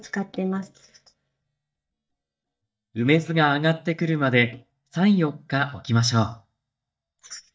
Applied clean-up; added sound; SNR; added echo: neural mask model DeepFilterNet 3.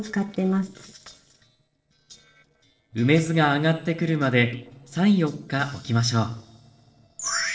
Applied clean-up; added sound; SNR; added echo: neural separator model SepFormer DNS4.